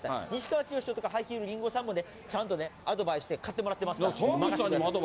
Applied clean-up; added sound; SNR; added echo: none; none; none; none.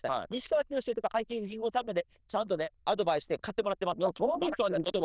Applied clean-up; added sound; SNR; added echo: neural diffusion model UNIVERSE++.